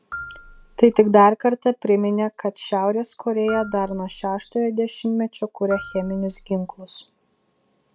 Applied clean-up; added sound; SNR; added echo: none; Marimba, xylophone; 19 dB; none.